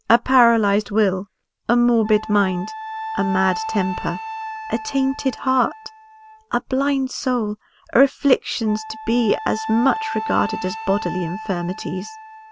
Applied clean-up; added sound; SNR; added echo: none; Wind instrument, woodwind instrument; 11 dB; none.